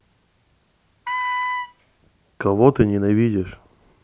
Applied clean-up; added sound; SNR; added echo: none; Wind instrument, woodwind instrument; 5 dB; none.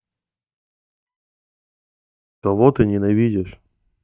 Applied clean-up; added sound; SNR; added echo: neural mask model DeepFilterNet 3.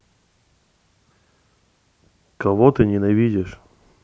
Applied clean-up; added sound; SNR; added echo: none; none; none; none.